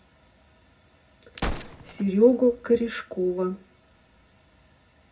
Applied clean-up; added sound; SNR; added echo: none; Gunshot, gunfire; 11 dB; reverberation time 0.4 s.